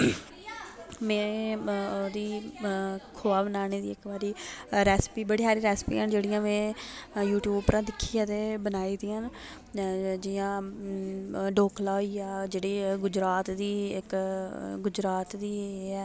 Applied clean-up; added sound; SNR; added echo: none; none; none; none.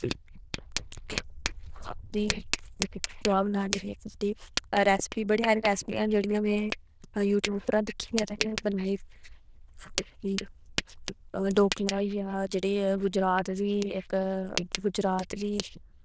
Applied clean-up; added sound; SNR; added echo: neural diffusion model UNIVERSE++.